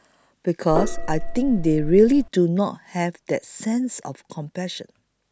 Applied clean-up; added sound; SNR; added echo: none; Gong; 2 dB; none.